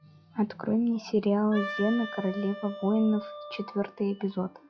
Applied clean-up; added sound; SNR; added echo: classical method log-MMSE.